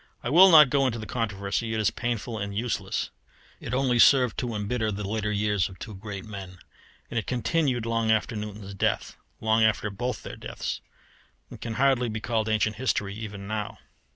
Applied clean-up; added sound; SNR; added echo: none; none; none; none.